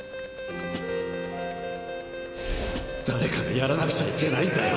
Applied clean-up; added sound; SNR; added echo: none; Hi-hat + Alarm; 8 dB; none.